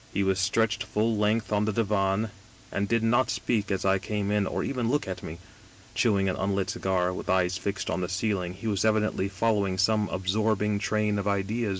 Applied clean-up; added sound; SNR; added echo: none; none; none; none.